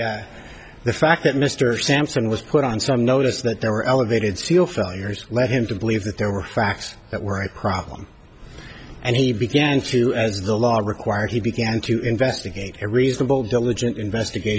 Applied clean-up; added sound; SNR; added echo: none; none; none; none.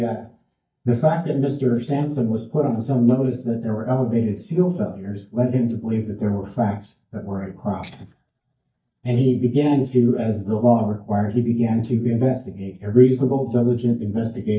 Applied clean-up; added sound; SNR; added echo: neural mask model DeepFilterNet 3.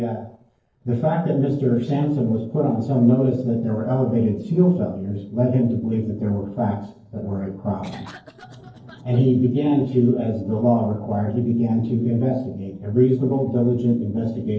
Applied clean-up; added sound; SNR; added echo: neural separator model SepFormer DNS4.